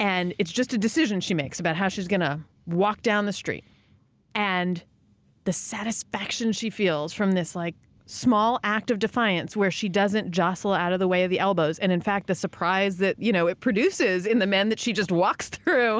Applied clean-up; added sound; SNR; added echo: none; none; none; none.